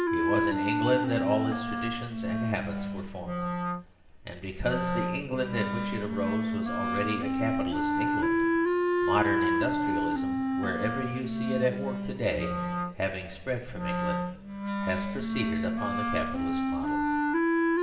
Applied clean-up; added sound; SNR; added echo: none; Wind instrument, woodwind instrument; -4 dB; reverberation time 2.3 s.